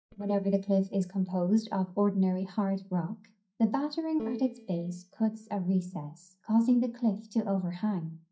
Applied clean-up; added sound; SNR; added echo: neural mask model DeepFilterNet 3.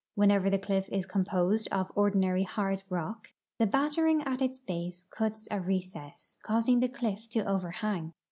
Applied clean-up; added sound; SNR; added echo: none; none; none; none.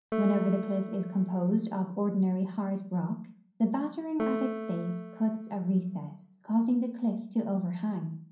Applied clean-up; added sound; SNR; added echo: none; Piano; 9 dB; reverberation time 0.6 s.